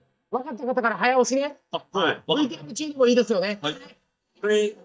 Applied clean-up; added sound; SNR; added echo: neural mask model DeepFilterNet 3.